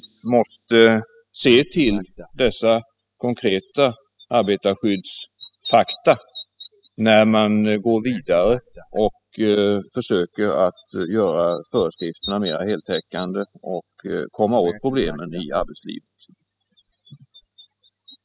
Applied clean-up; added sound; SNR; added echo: classical method spectral subtraction.